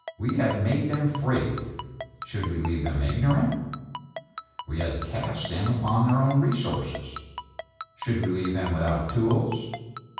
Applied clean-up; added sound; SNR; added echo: none; Ringtone; 14 dB; reverberation time 1.2 s.